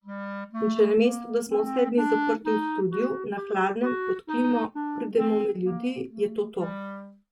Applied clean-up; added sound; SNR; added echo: neural mask model RNNoise.